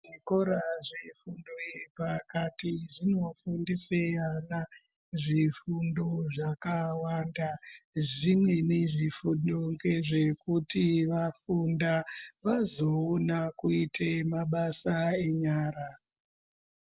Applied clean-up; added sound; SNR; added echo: none; none; none; none.